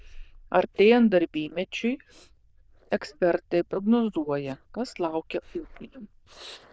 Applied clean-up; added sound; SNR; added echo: neural diffusion model UNIVERSE++.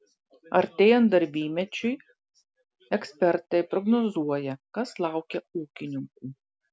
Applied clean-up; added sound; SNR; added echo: none; none; none; none.